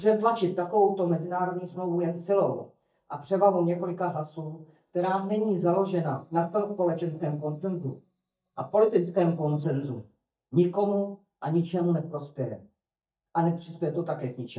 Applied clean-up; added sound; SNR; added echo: neural mask model DeepFilterNet 3.